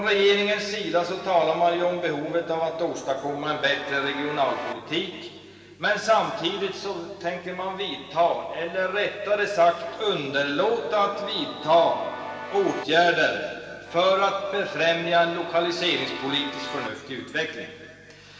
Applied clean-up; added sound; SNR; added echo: none; Keyboard (musical); 14 dB; reverberation time 2.4 s.